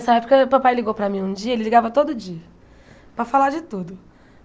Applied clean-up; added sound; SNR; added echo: none; none; none; none.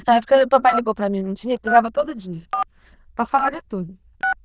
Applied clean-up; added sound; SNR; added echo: neural diffusion model UNIVERSE++.